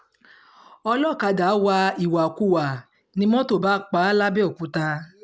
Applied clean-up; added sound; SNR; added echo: none; none; none; none.